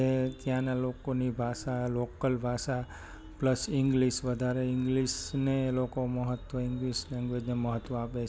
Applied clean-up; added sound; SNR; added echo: none; none; none; none.